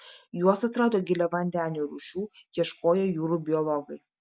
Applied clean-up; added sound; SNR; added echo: none; none; none; none.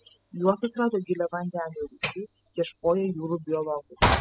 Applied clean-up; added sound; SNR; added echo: classical method spectral subtraction.